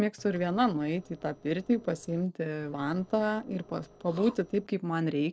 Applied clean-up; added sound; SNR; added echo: neural separator model SepFormer DNS4.